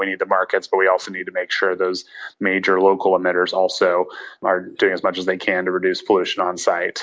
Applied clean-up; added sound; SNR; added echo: none; none; none; none.